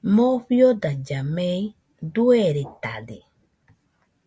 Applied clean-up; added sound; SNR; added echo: none; none; none; none.